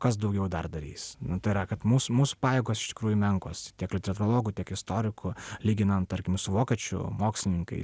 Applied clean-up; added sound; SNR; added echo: none; none; none; none.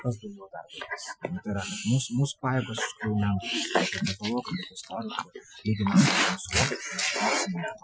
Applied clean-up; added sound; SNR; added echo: classical method Wiener filter.